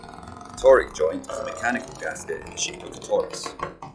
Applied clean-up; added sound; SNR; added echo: classical method log-MMSE.